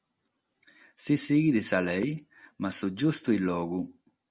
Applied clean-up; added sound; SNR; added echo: none; none; none; none.